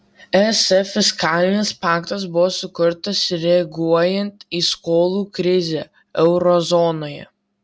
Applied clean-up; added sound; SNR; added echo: none; none; none; none.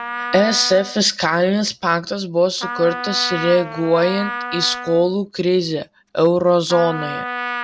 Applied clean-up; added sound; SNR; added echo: none; Trumpet; 10 dB; none.